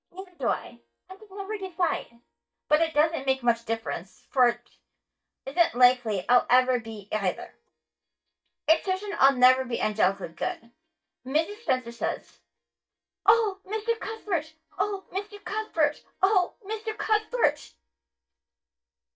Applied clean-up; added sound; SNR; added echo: neural mask model DeepFilterNet 3.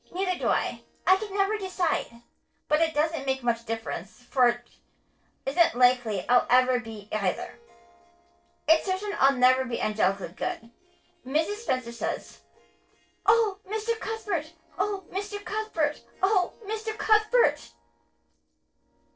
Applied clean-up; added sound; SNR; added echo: neural separator model SepFormer DNS4.